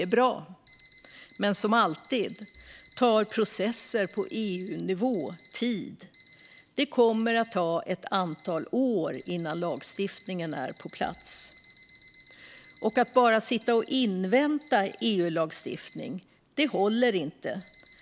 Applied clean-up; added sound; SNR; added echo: none; Alarm; 13 dB; none.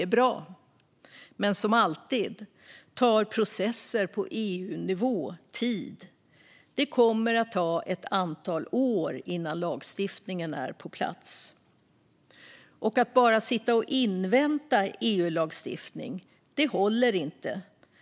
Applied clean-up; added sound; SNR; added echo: none; none; none; none.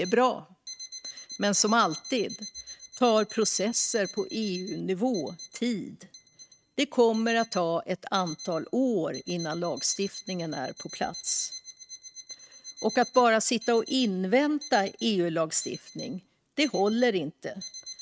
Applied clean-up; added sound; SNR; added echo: neural mask model RNNoise.